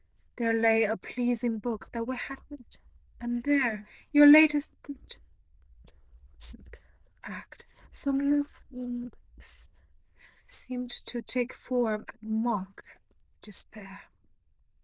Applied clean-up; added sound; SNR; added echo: neural diffusion model UNIVERSE++.